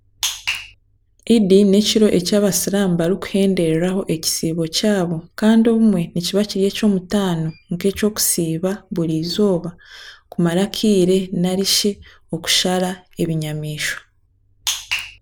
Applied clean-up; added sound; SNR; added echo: none; none; none; none.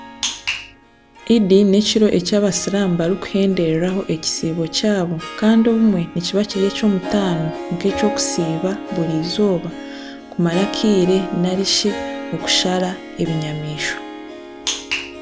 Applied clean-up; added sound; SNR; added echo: none; Harp; 12 dB; none.